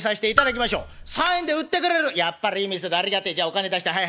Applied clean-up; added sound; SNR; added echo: none; Raindrop / Drip; 5 dB; none.